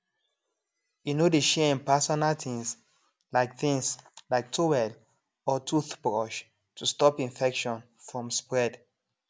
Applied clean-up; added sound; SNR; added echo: none; none; none; none.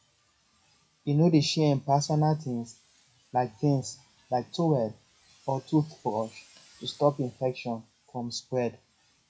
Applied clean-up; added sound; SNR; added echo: classical method WPE with log-MMSE.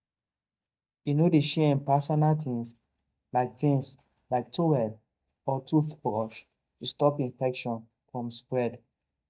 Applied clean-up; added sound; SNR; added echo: neural mask model DeepFilterNet 3.